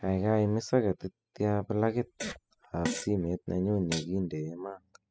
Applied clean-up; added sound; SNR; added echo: classical method spectral subtraction.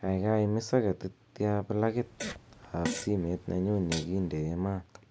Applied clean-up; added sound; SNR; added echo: none; Fart; 10 dB; none.